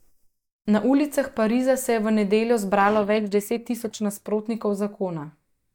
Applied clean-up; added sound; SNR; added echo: neural mask model DeepFilterNet 3.